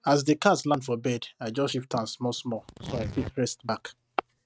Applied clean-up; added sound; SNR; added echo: neural mask model RNNoise.